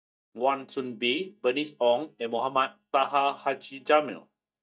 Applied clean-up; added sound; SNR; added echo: neural mask model DeepFilterNet 3.